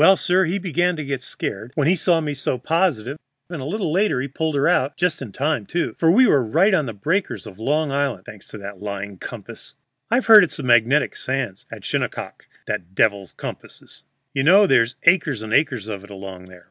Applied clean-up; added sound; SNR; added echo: none; none; none; none.